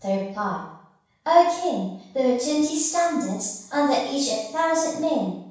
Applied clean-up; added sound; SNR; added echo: none; none; none; reverberation time 0.7 s.